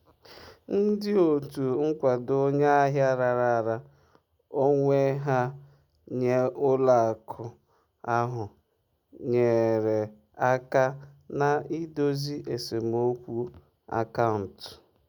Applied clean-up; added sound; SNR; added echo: none; none; none; none.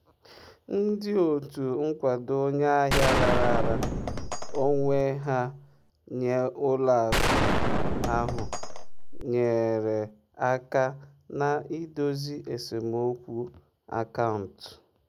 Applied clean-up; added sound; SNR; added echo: none; Gunshot, gunfire; -2 dB; none.